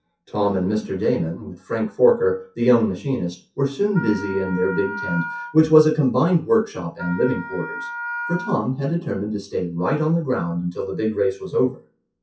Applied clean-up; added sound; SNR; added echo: classical method WPE with log-MMSE.